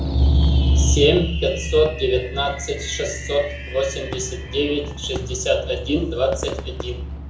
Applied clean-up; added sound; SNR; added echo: none; Fireworks; 15 dB; reverberation time 0.6 s.